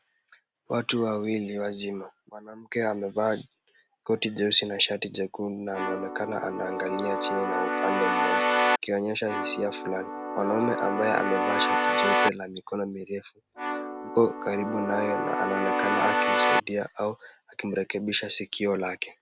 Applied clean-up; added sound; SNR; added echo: none; Keyboard (musical); -2 dB; none.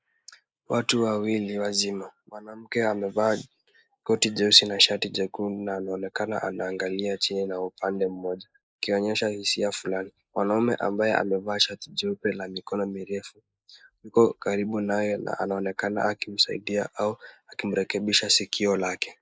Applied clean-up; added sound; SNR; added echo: neural mask model Resemble Enhance denoiser.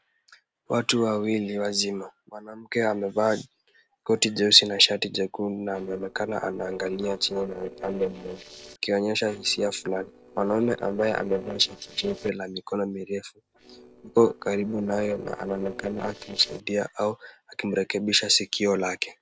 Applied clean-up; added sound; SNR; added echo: neural separator model SepFormer DNS4.